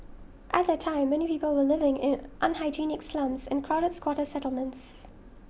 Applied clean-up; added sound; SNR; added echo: none; none; none; none.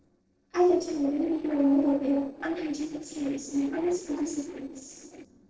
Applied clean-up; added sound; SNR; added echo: neural separator model SepFormer DNS4.